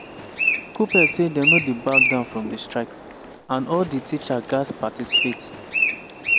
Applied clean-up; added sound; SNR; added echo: none; Bird; -1 dB; none.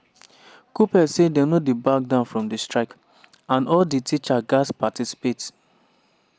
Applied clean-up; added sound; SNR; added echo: none; none; none; none.